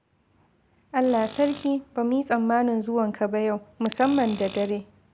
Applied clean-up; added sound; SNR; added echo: none; Tools; 20 dB; none.